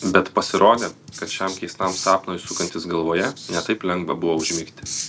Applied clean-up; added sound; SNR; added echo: none; Writing; 12 dB; none.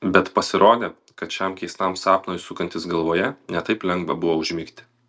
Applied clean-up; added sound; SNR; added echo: none; none; none; none.